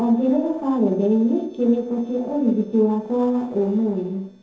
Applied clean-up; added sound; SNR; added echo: neural separator model SepFormer DNS4.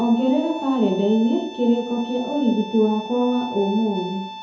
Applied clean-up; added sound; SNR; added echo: none; Bowed string instrument; 14 dB; reverberation time 2.1 s.